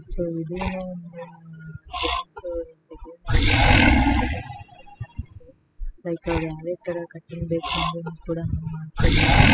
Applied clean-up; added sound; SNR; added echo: classical method spectral subtraction.